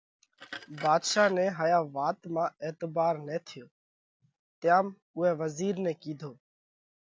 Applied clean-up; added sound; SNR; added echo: none; Glass; 17 dB; none.